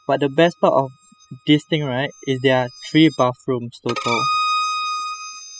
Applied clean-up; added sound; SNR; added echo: classical method spectral subtraction.